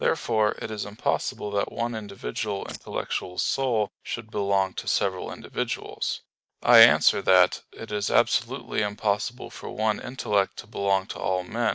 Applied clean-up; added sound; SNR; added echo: neural mask model DeepFilterNet 3.